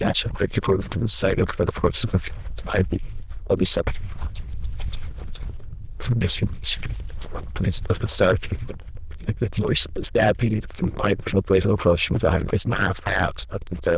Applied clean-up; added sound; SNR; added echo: neural diffusion model UNIVERSE++.